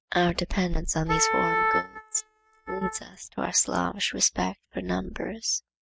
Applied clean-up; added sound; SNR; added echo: neural mask model RNNoise.